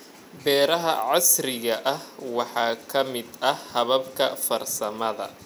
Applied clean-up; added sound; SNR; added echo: none; none; none; none.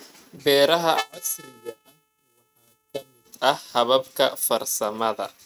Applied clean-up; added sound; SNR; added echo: neural mask model RNNoise.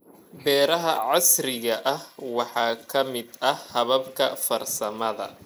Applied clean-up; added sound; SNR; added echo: neural mask model Resemble Enhance denoiser.